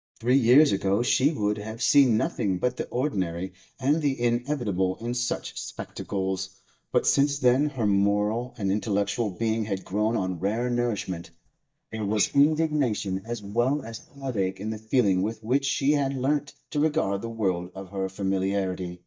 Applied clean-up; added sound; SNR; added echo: neural mask model DeepFilterNet 3.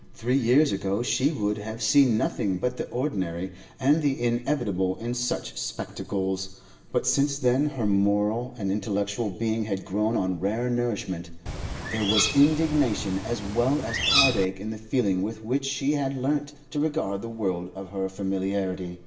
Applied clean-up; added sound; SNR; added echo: none; Bird; 3 dB; reverberation time 0.9 s.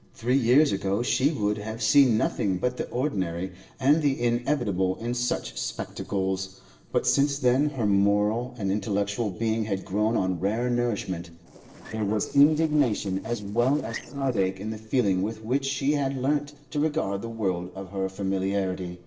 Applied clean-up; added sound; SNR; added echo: neural separator model SepFormer DNS4.